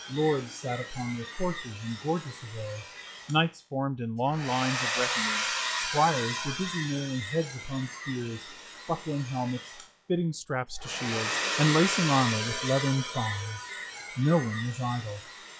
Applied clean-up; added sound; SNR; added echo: classical method log-MMSE.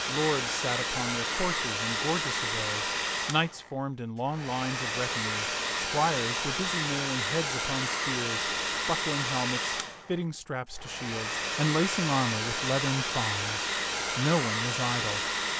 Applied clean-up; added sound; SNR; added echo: none; Domestic sounds, home sounds; -1 dB; none.